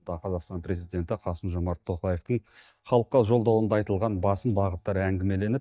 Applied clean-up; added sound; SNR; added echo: neural mask model DeepFilterNet 3.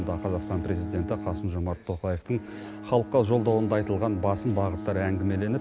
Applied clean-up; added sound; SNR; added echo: none; Bowed string instrument; 10 dB; none.